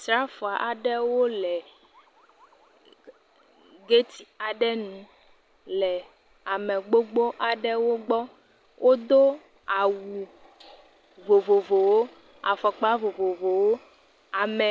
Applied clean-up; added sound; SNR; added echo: none; none; none; none.